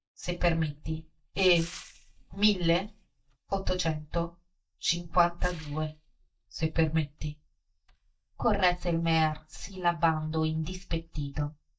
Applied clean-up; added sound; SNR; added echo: neural mask model DeepFilterNet 3.